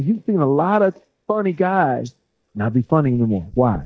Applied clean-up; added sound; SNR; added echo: neural mask model DeepFilterNet 3.